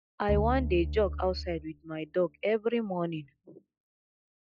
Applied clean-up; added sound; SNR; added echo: classical method log-MMSE.